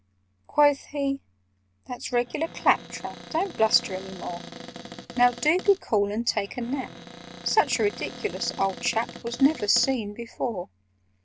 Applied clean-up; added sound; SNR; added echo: none; Cupboard open or close; 14 dB; none.